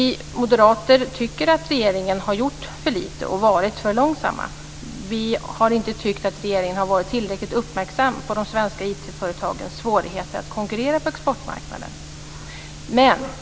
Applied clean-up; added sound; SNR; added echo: none; none; none; none.